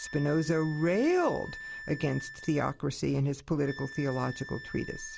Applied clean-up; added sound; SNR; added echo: none; Wind instrument, woodwind instrument; 15 dB; none.